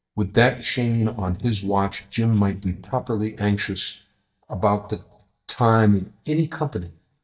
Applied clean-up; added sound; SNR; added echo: neural mask model DeepFilterNet 3.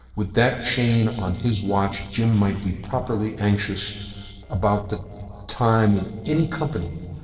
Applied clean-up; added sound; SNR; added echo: neural separator model SepFormer DNS4.